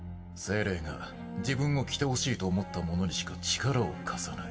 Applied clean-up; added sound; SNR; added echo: none; none; none; reverberation time 0.8 s.